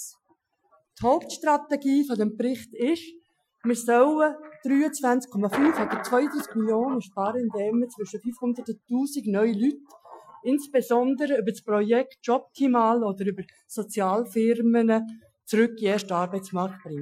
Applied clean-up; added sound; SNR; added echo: classical method Wiener filter.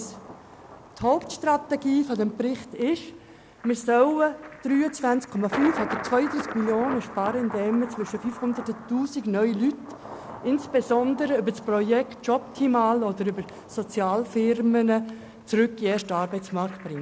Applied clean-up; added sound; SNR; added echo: none; Thunder; 15 dB; none.